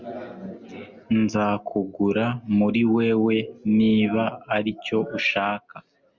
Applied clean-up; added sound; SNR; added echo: none; none; none; none.